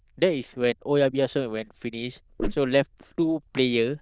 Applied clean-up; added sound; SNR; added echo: neural diffusion model UNIVERSE++.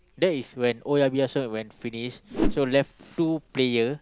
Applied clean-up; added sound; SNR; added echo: none; Whoosh, swoosh, swish; 8 dB; none.